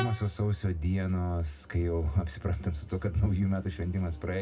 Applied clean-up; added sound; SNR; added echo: none; Train; 18 dB; reverberation time 0.2 s.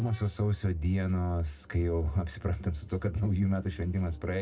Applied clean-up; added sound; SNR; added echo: neural separator model SepFormer DNS4.